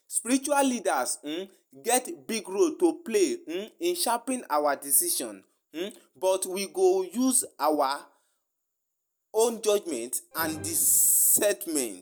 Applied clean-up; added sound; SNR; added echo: none; Musical instrument; 20 dB; none.